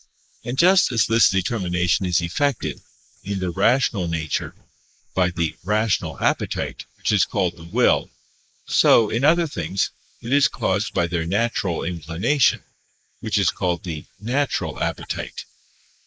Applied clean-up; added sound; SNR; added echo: neural mask model Resemble Enhance denoiser.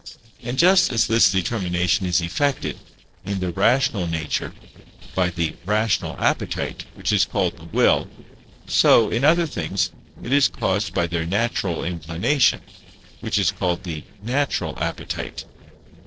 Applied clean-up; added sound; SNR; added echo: neural separator model SepFormer DNS4.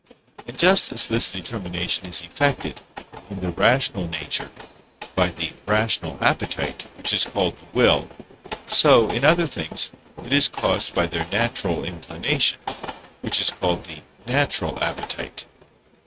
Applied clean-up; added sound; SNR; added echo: neural mask model RNNoise.